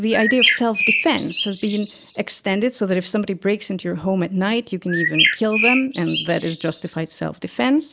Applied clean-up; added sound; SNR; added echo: none; Bird; 1 dB; none.